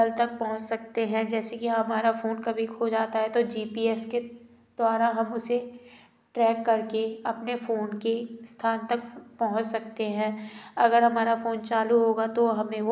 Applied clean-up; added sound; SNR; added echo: none; none; none; none.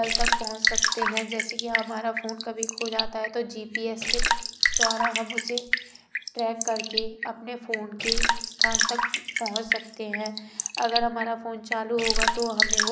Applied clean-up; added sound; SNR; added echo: none; Raindrop / Drip; -4 dB; none.